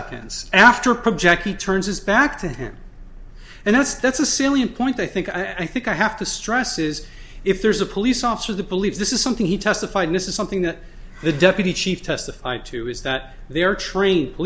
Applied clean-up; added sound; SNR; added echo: none; none; none; none.